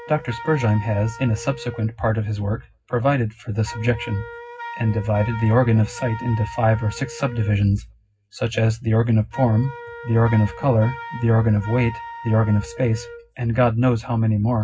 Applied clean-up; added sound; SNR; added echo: none; Wind instrument, woodwind instrument; 16 dB; reverberation time 0.4 s.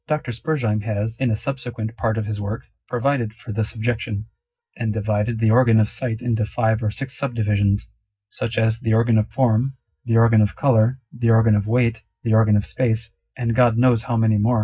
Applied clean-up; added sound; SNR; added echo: neural mask model DeepFilterNet 3.